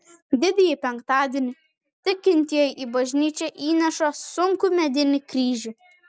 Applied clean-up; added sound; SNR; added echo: none; none; none; none.